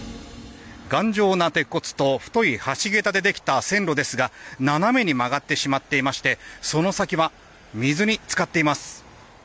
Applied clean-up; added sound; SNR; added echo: none; none; none; none.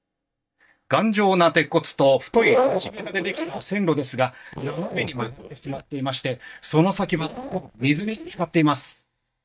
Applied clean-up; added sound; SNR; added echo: neural mask model DeepFilterNet 3.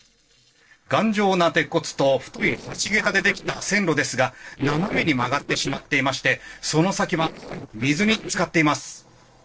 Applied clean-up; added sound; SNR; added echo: neural separator model SepFormer DNS4.